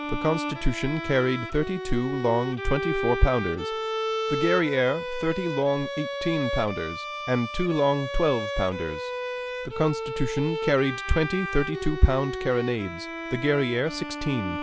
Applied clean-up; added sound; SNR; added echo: none; Bowed string instrument; 6 dB; none.